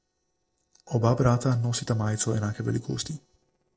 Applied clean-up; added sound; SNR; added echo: neural separator model SepFormer DNS4.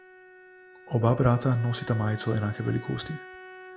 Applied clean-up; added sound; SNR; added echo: none; Bowed string instrument; 17 dB; none.